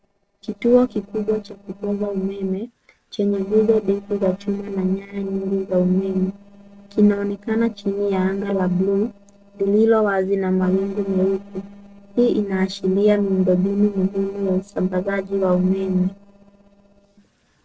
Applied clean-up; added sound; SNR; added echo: neural separator model SepFormer DNS4.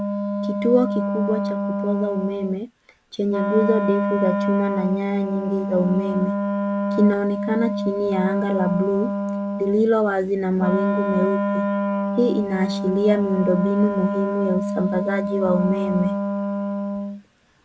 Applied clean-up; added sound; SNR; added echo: none; Wind instrument, woodwind instrument; 1 dB; none.